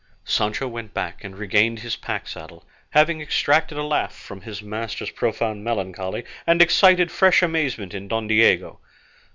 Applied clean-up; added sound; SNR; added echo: none; none; none; none.